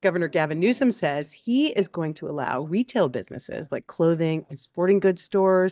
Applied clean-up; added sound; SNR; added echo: neural mask model DeepFilterNet 3.